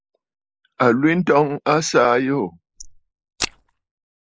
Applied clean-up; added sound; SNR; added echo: neural mask model Resemble Enhance denoiser.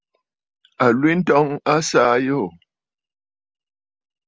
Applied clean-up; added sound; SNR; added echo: none; none; none; none.